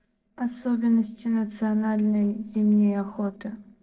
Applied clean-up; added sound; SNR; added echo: neural separator model SepFormer DNS4.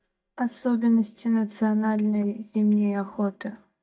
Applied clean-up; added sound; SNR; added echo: neural mask model DeepFilterNet 3.